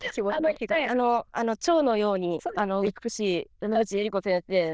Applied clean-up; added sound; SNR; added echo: neural diffusion model UNIVERSE++.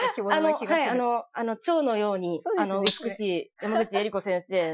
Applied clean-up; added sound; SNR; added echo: classical method Wiener filter.